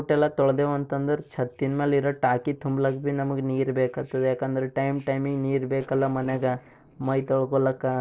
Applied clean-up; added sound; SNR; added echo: neural separator model SepFormer DNS4.